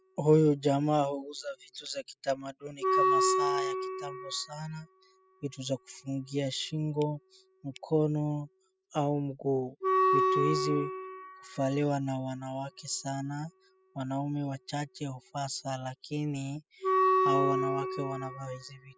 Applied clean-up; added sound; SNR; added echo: classical method spectral subtraction.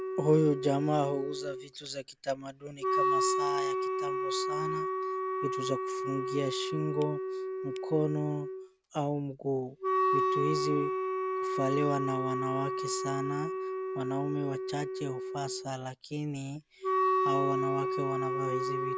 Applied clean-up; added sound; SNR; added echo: none; Wind instrument, woodwind instrument; -1 dB; none.